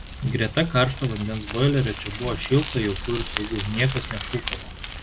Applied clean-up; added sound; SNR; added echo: none; Bicycle; 8 dB; none.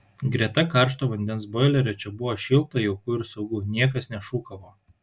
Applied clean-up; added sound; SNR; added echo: none; none; none; none.